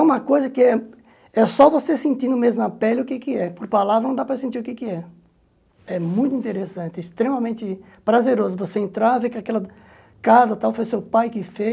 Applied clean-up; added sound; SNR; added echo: none; none; none; none.